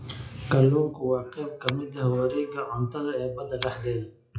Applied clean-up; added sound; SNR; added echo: classical method WPE with log-MMSE.